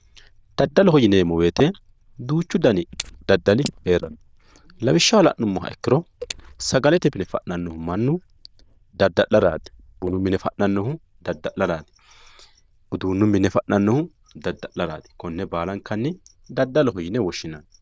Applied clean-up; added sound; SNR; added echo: neural diffusion model UNIVERSE++.